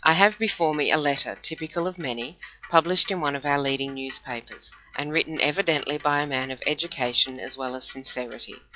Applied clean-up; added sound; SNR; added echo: classical method log-MMSE.